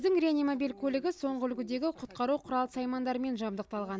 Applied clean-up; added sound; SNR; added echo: none; none; none; none.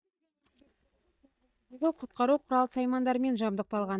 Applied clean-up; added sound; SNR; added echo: neural mask model DeepFilterNet 3.